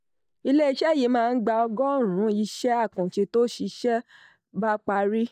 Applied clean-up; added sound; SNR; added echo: neural mask model DeepFilterNet 3.